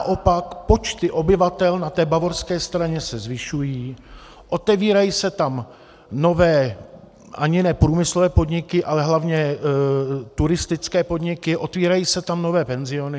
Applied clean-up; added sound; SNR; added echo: none; none; none; none.